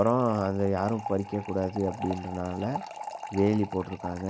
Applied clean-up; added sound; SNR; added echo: none; Fill (with liquid) / Trickle, dribble; 11 dB; none.